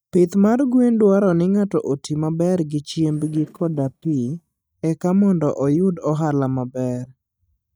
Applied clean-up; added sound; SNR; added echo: neural mask model DeepFilterNet 3.